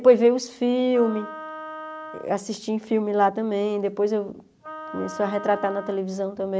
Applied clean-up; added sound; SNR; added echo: none; Wind instrument, woodwind instrument; 14 dB; none.